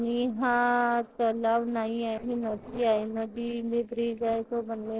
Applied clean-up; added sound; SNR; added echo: neural separator model SepFormer DNS4.